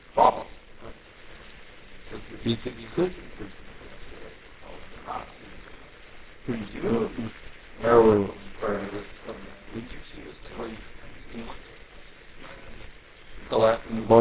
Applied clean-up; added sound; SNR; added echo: neural separator model SepFormer WHAMR!.